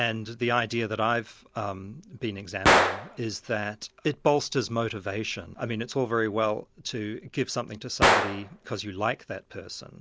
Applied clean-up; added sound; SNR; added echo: none; Gunshot, gunfire; 1 dB; none.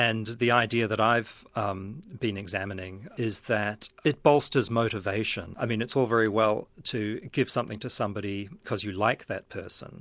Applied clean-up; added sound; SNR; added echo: none; none; none; none.